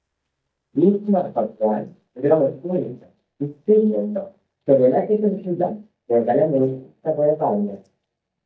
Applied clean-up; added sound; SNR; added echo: neural mask model DeepFilterNet 3.